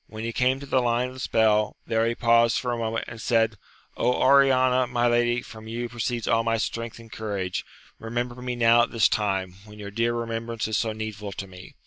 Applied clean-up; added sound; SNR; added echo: none; none; none; none.